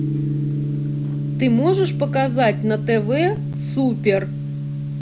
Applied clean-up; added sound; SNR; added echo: none; Gong; 2 dB; none.